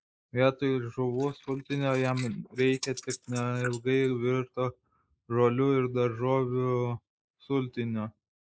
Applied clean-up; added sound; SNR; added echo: neural mask model Resemble Enhance denoiser.